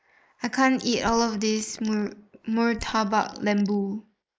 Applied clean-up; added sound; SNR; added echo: neural mask model Resemble Enhance denoiser.